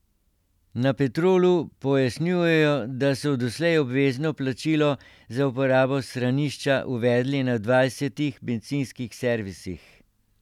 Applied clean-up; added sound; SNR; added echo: none; none; none; none.